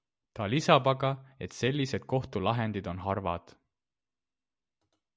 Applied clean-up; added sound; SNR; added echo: none; none; none; none.